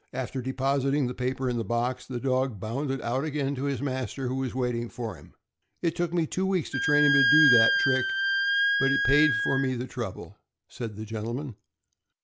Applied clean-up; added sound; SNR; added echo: none; Wind instrument, woodwind instrument; -3 dB; none.